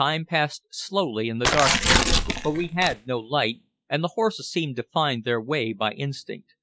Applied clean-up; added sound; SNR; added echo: classical method log-MMSE.